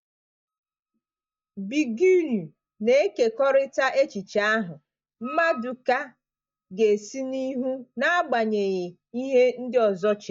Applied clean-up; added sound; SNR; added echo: neural mask model DeepFilterNet 3.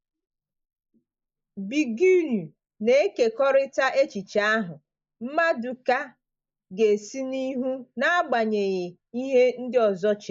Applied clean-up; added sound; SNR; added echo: neural mask model Resemble Enhance denoiser.